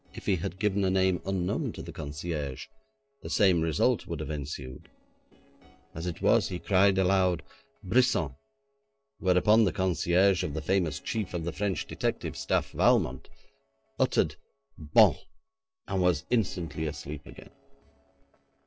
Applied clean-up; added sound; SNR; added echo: neural separator model SepFormer DNS4.